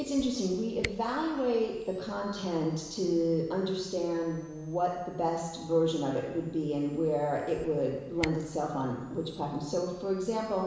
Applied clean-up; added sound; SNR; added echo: none; Camera; 18 dB; reverberation time 1.0 s.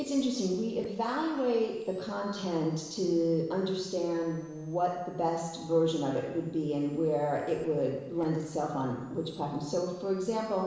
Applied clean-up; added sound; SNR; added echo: neural separator model SepFormer DNS4.